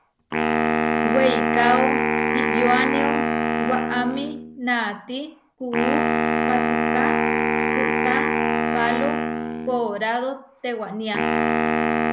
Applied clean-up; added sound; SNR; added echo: none; Wind instrument, woodwind instrument; -4 dB; none.